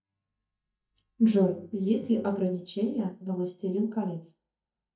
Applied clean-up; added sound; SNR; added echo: neural mask model DeepFilterNet 3.